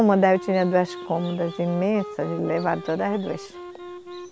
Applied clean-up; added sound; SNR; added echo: none; Wind instrument, woodwind instrument; 15 dB; none.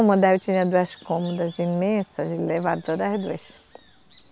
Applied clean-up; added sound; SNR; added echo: none; none; none; none.